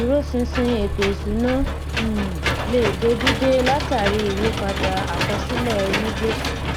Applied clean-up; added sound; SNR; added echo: none; Engine / Mechanisms; 1 dB; none.